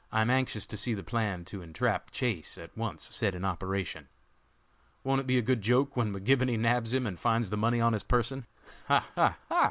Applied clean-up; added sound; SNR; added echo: none; none; none; none.